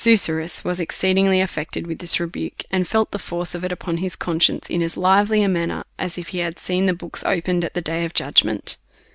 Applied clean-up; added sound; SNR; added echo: none; none; none; none.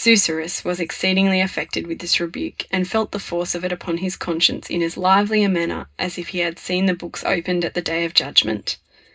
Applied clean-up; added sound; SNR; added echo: none; none; none; reverberation time 0.2 s.